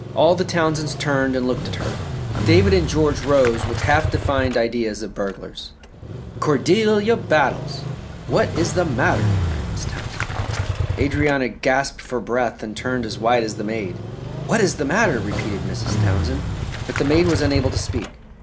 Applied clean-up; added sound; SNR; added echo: none; Motorcycle; 4 dB; none.